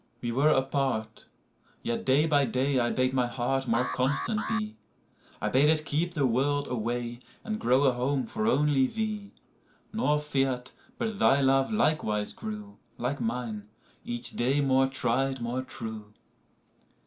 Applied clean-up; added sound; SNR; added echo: none; Alarm; 9 dB; none.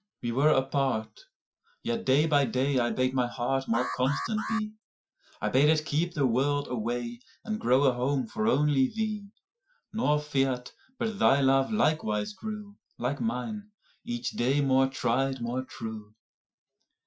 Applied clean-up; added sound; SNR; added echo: classical method Wiener filter.